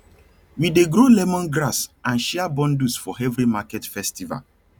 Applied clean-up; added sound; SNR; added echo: none; none; none; none.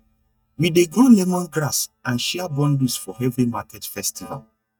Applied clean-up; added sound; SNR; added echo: neural mask model DeepFilterNet 3.